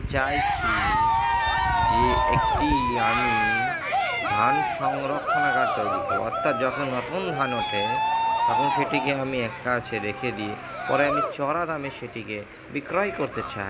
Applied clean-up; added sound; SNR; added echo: none; Cheering; -3 dB; none.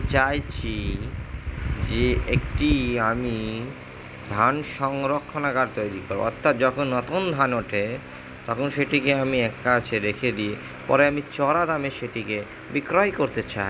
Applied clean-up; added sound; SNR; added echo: none; none; none; none.